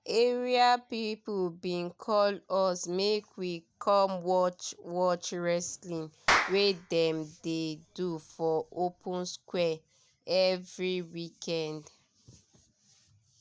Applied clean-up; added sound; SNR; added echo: none; Clapping; 4 dB; none.